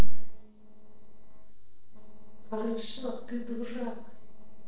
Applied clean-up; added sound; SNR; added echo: neural separator model SepFormer DNS4.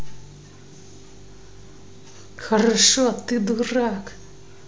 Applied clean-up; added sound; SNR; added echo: none; none; none; none.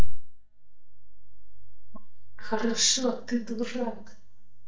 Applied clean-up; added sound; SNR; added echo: neural mask model DeepFilterNet 3.